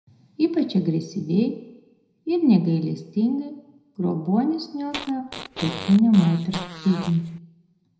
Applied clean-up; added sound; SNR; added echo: none; Fart; 12 dB; reverberation time 0.7 s.